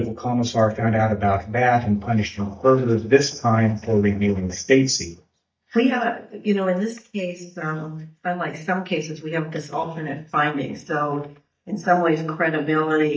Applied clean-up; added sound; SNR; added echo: neural mask model DeepFilterNet 3.